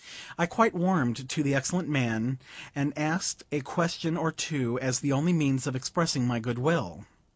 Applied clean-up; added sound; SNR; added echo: none; none; none; none.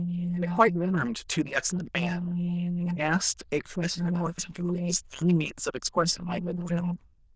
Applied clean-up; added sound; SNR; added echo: neural diffusion model UNIVERSE++.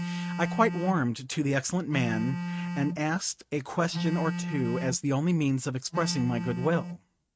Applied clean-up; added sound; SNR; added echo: neural mask model RNNoise.